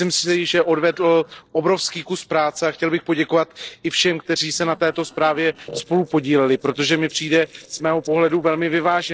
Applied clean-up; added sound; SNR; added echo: neural separator model SepFormer DNS4.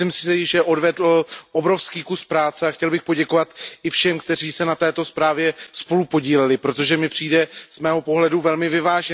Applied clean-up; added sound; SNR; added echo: none; none; none; none.